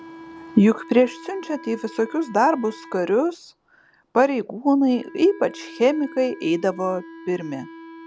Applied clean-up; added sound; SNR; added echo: none; Wind instrument, woodwind instrument; 19 dB; none.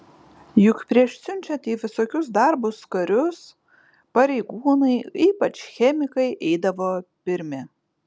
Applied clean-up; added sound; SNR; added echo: none; none; none; none.